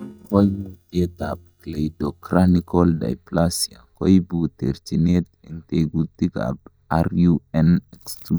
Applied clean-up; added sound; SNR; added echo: neural mask model DeepFilterNet 3.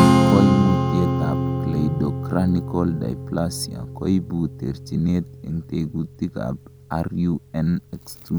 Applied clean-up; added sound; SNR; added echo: none; Strum; 0 dB; none.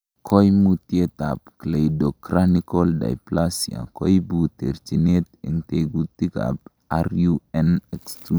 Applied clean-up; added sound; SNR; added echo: none; none; none; none.